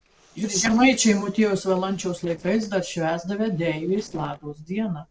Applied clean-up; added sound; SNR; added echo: neural separator model SepFormer DNS4.